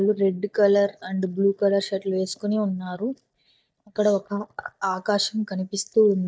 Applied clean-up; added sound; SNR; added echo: neural mask model DeepFilterNet 3.